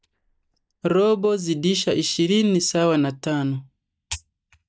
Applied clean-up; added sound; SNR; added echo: neural mask model DeepFilterNet 3.